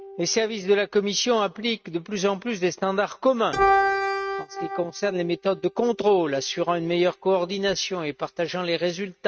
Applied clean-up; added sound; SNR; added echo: neural mask model RNNoise.